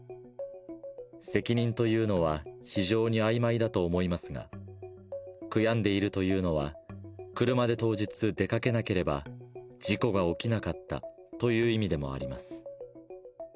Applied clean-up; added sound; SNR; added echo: none; none; none; none.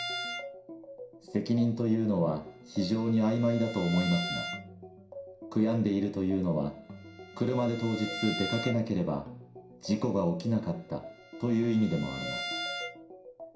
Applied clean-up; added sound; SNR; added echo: none; Bowed string instrument; 12 dB; reverberation time 0.5 s.